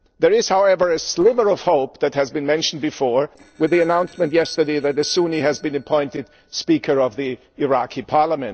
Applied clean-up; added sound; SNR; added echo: neural separator model SepFormer DNS4.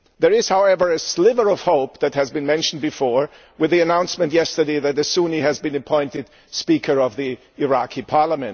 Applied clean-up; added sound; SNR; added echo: none; none; none; none.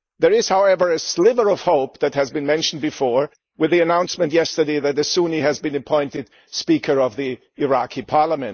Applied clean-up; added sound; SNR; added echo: neural mask model Resemble Enhance denoiser.